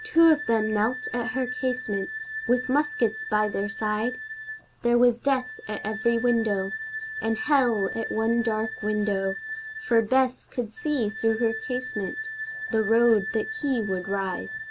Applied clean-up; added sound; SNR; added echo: none; Wind instrument, woodwind instrument; 10 dB; none.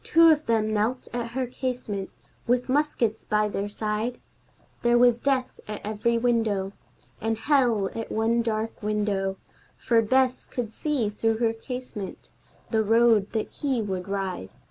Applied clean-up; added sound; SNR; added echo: none; none; none; none.